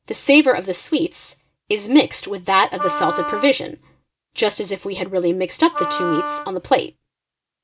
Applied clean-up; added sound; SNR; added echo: none; Wind instrument, woodwind instrument; 7 dB; none.